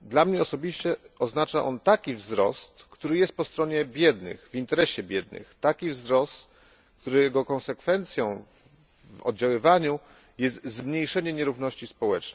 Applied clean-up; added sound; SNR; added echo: none; none; none; none.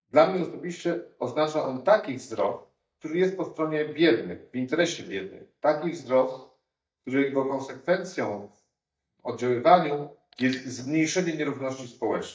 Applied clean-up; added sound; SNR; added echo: neural mask model DeepFilterNet 3.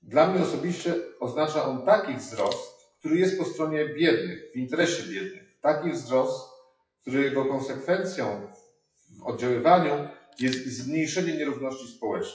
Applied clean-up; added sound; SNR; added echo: classical method WPE with log-MMSE.